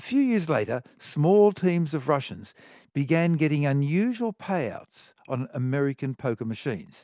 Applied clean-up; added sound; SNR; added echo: none; none; none; none.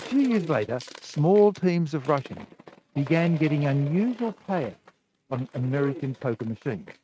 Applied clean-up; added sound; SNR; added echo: neural mask model RNNoise.